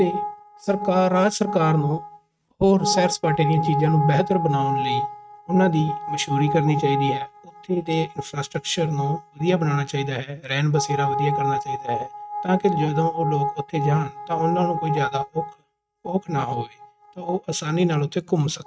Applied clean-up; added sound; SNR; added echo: neural mask model RNNoise.